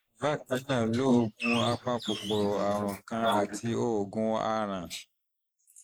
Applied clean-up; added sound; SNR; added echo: neural mask model Resemble Enhance denoiser.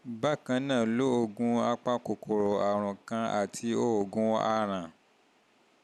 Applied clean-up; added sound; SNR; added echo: none; none; none; none.